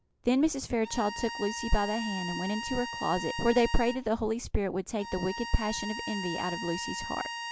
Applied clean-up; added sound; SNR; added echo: none; Bowed string instrument; 9 dB; none.